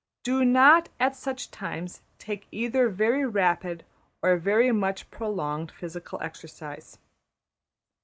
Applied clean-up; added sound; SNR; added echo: none; none; none; none.